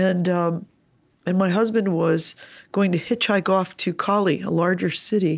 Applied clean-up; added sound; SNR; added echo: none; none; none; none.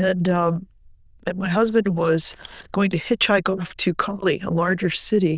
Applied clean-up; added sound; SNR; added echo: neural diffusion model UNIVERSE++.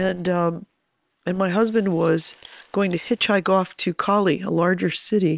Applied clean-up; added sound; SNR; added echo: neural separator model SepFormer WHAM!.